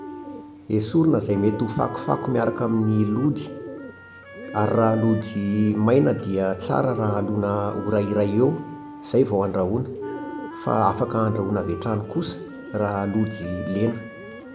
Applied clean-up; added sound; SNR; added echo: none; Wind instrument, woodwind instrument + Bird; 12 dB; none.